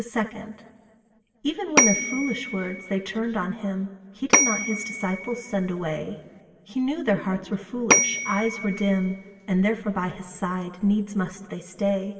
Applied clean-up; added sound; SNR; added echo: none; Bell / Telephone; 0 dB; reverberation time 2.0 s.